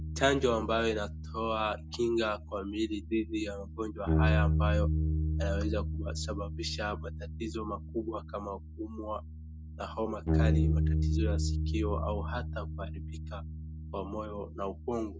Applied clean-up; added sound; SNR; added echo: none; Bass guitar; -2 dB; none.